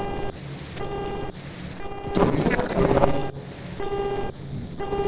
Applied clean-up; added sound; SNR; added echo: neural separator model SepFormer DNS4.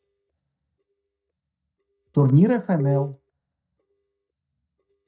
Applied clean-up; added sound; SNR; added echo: neural mask model DeepFilterNet 3.